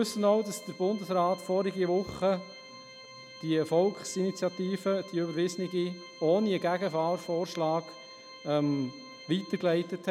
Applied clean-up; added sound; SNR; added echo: none; Organ; 19 dB; none.